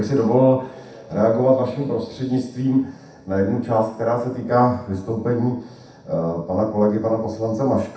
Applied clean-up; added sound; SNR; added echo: none; none; none; reverberation time 0.7 s.